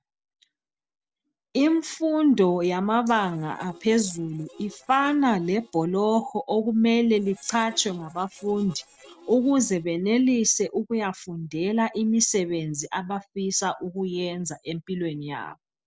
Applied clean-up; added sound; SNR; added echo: neural separator model SepFormer DNS4.